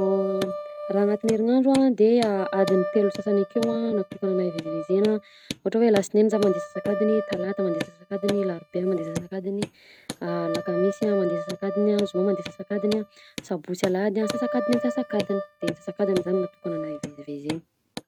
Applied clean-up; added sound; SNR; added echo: neural mask model RNNoise.